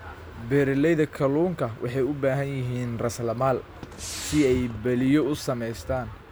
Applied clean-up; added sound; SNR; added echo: none; Gunshot, gunfire; 15 dB; none.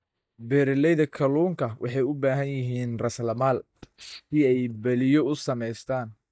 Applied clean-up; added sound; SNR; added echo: neural mask model DeepFilterNet 3.